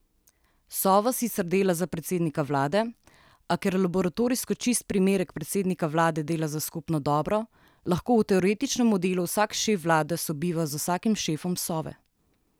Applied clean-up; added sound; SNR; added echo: none; none; none; none.